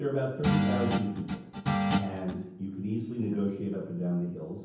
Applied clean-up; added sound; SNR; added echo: none; Guitar; -2 dB; reverberation time 0.9 s.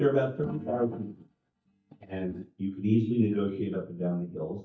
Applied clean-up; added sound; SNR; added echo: neural mask model DeepFilterNet 3.